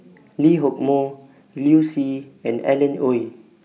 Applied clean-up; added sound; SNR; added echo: none; none; none; none.